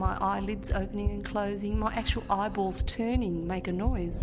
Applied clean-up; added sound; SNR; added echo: none; none; none; none.